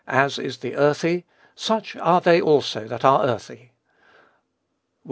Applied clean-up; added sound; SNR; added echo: none; none; none; none.